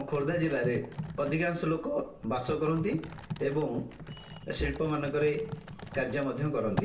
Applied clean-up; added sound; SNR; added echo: none; Typing; 10 dB; reverberation time 0.3 s.